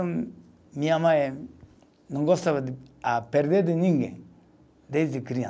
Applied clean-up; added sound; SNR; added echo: none; none; none; none.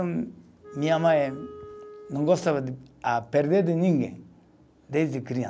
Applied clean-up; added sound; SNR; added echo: none; Wind instrument, woodwind instrument; 18 dB; none.